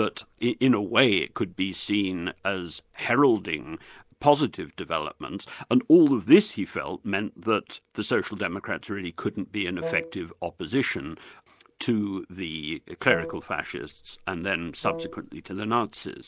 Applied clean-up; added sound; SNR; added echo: none; Wind instrument, woodwind instrument; 9 dB; none.